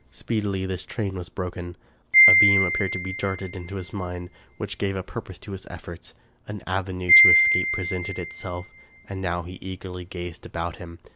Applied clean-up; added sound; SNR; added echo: none; Wind chime; -4 dB; none.